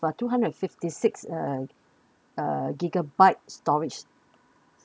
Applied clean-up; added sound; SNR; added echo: none; none; none; none.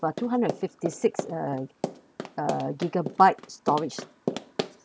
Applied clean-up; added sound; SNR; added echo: none; Run; 8 dB; none.